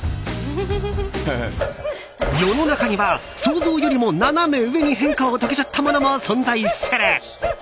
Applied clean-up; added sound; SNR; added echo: none; none; none; none.